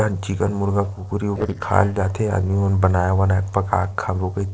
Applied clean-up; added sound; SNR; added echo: neural separator model SepFormer DNS4.